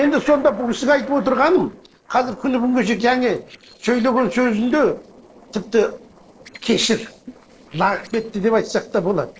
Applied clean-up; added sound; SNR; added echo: neural separator model SepFormer DNS4.